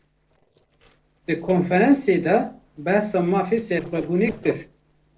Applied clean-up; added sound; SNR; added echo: neural separator model SepFormer DNS4.